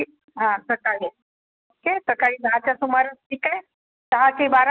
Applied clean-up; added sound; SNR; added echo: none; none; none; none.